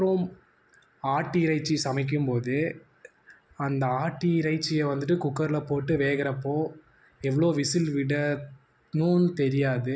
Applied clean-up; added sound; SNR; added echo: none; none; none; none.